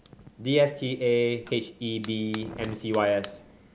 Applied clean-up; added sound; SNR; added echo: none; Fire; 19 dB; none.